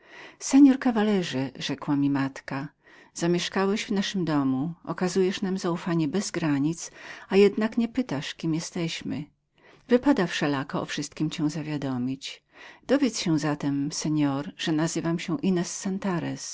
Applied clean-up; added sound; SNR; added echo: none; none; none; none.